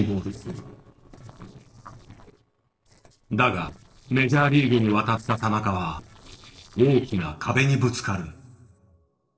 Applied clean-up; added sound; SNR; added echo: neural separator model SepFormer DNS4.